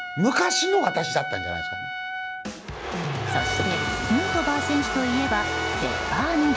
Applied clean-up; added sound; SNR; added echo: none; Trumpet; 6 dB; none.